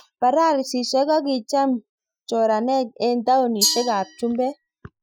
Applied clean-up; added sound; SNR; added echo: classical method Wiener filter.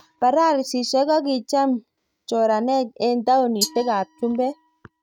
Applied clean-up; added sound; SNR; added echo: neural mask model RNNoise.